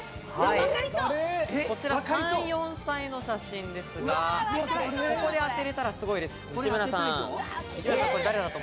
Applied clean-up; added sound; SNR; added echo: none; none; none; none.